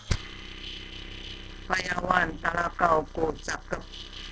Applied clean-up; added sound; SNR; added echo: neural separator model SepFormer DNS4.